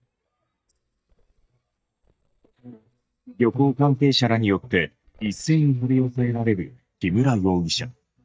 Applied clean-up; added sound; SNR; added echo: neural mask model DeepFilterNet 3.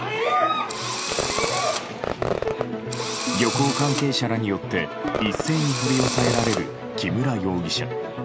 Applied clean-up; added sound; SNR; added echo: none; Fireworks + Engine / Drill; 5 dB; none.